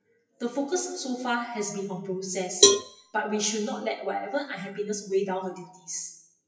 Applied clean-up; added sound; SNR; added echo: classical method WPE with log-MMSE.